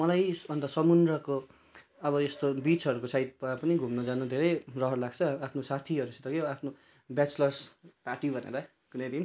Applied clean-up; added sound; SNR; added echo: none; none; none; none.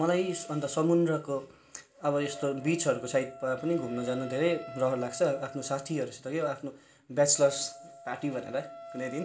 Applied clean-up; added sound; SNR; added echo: none; Wind instrument, woodwind instrument; 17 dB; reverberation time 0.4 s.